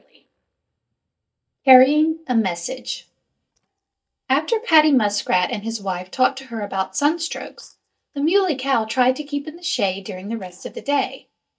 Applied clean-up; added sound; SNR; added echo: neural mask model DeepFilterNet 3.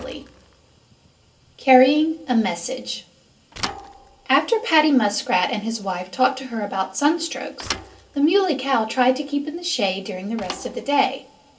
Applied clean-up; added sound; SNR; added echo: none; Thump, thud / Bicycle; 18 dB; reverberation time 0.2 s.